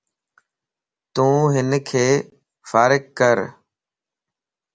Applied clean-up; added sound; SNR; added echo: none; none; none; none.